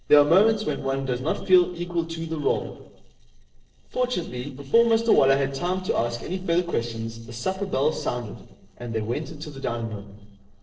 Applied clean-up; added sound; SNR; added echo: neural separator model SepFormer DNS4.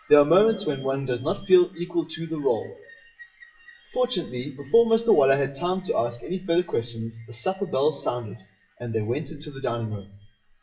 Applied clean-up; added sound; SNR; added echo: classical method WPE with log-MMSE.